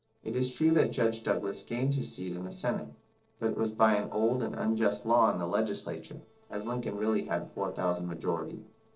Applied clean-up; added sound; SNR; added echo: neural separator model SepFormer DNS4.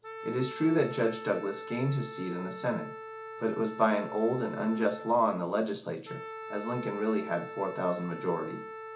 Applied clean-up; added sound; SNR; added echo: none; Wind instrument, woodwind instrument; 11 dB; none.